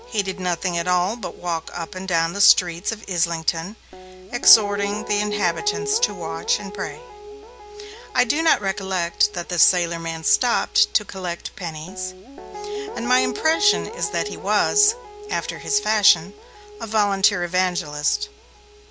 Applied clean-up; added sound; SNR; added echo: none; Guitar; 12 dB; none.